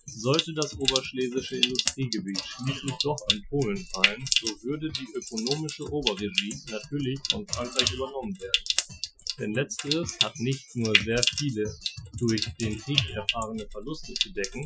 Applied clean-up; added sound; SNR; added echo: classical method Wiener filter.